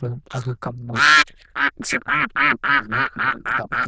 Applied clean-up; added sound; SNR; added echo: neural diffusion model UNIVERSE++.